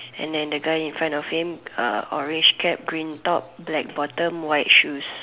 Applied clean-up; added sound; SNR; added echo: none; none; none; none.